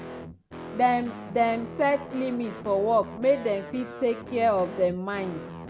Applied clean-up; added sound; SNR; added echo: none; Guitar; 13 dB; none.